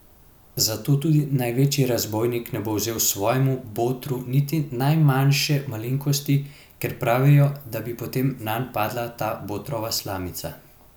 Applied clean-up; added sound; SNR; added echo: none; none; none; none.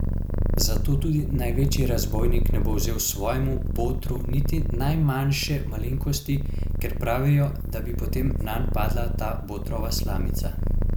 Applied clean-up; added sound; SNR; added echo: none; Purr; -3 dB; none.